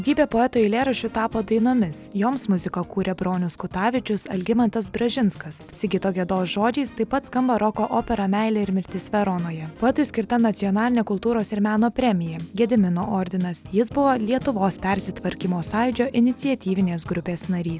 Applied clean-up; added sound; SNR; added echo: none; none; none; none.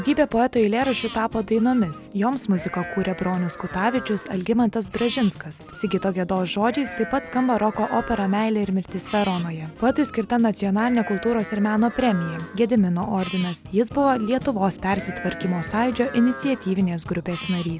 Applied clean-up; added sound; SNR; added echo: none; Livestock, farm animals, working animals; 16 dB; none.